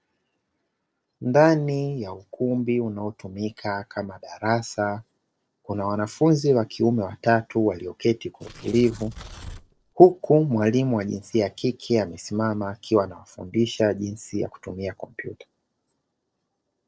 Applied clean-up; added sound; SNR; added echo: neural separator model SepFormer DNS4.